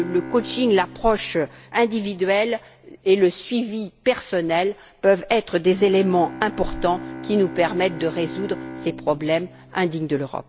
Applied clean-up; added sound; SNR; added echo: none; Bowed string instrument; 15 dB; none.